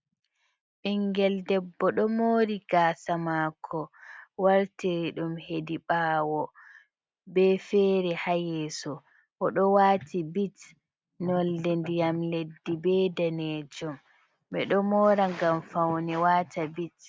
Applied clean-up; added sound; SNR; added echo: none; none; none; none.